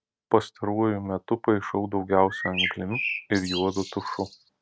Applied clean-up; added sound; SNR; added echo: neural mask model RNNoise.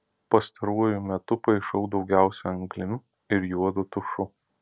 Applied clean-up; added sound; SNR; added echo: none; none; none; none.